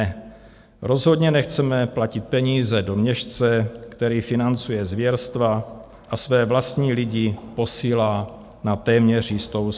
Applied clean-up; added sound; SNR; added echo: none; none; none; none.